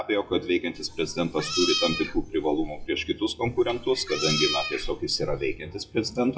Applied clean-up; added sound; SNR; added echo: classical method WPE with log-MMSE.